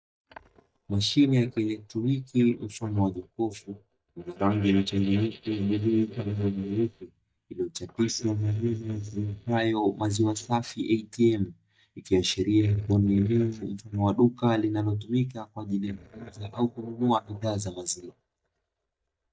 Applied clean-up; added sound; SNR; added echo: neural mask model DeepFilterNet 3.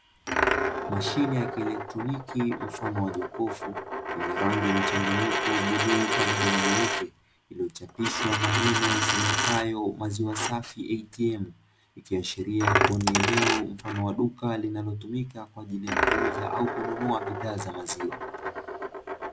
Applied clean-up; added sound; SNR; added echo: none; Coin (dropping); 0 dB; none.